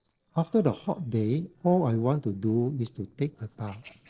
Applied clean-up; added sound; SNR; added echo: neural separator model SepFormer DNS4.